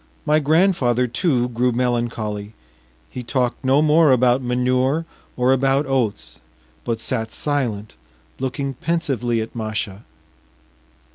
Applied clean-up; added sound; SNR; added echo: none; none; none; none.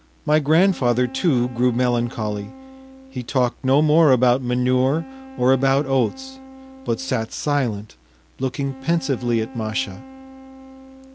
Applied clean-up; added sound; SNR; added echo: none; Wind instrument, woodwind instrument; 19 dB; none.